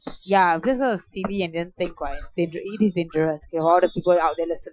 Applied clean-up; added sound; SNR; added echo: classical method Wiener filter.